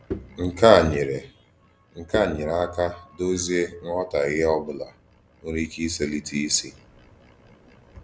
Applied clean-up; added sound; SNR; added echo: none; Bowed string instrument; 15 dB; none.